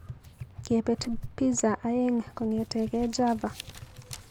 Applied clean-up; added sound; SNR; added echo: none; Crumpling, crinkling + Tap; 13 dB; none.